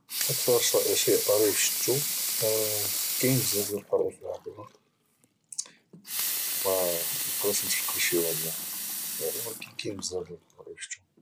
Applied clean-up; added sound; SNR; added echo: none; Sink (filling or washing) / Water tap, faucet / Liquid; 1 dB; none.